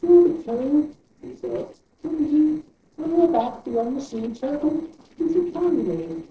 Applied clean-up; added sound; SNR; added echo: neural separator model SepFormer DNS4.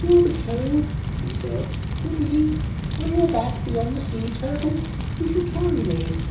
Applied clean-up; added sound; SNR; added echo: none; Fire; 2 dB; reverberation time 0.7 s.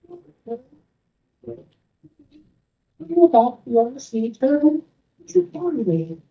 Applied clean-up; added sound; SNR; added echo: neural mask model DeepFilterNet 3.